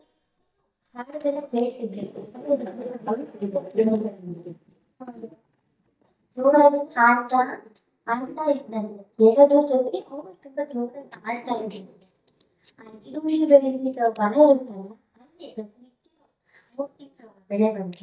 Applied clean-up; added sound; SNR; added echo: neural mask model DeepFilterNet 3.